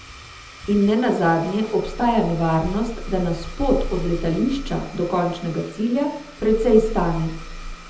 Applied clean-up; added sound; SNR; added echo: none; Domestic sounds, home sounds; 20 dB; reverberation time 0.8 s.